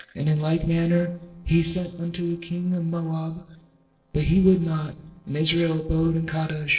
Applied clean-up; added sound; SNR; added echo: neural separator model SepFormer DNS4.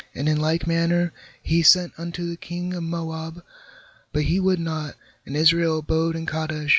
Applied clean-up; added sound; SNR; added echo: none; none; none; none.